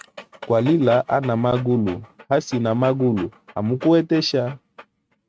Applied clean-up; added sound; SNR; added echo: neural mask model RNNoise.